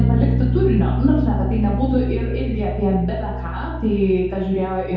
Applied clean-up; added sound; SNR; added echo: none; Bass guitar; 0 dB; reverberation time 0.8 s.